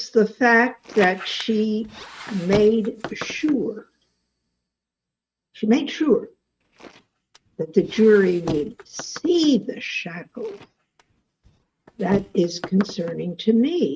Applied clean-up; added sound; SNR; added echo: neural mask model RNNoise.